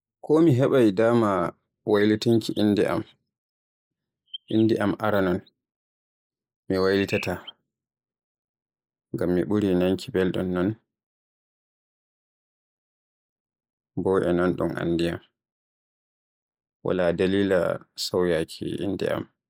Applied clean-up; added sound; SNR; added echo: neural mask model Resemble Enhance denoiser.